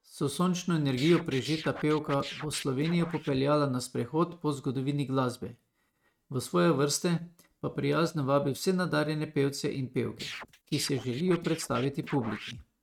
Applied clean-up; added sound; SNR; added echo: neural mask model RNNoise.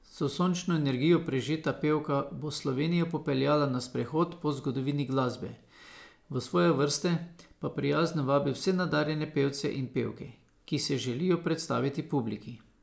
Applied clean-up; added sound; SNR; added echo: none; none; none; none.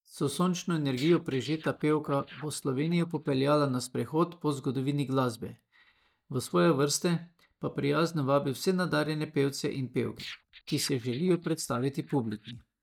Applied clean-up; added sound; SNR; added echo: neural mask model DeepFilterNet 3.